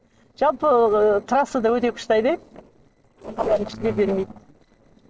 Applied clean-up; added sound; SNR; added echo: neural separator model SepFormer DNS4.